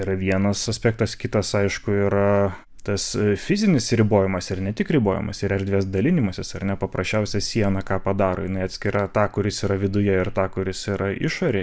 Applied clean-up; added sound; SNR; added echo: none; none; none; none.